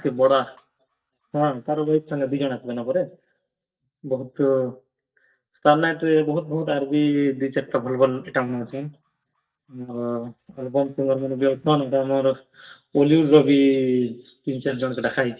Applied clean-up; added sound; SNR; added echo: neural mask model DeepFilterNet 3.